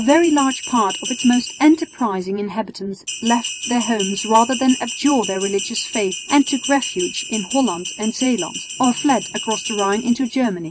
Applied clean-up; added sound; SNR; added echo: none; Bell; 9 dB; none.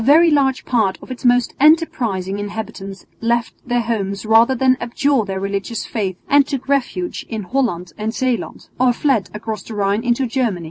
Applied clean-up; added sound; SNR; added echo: none; none; none; none.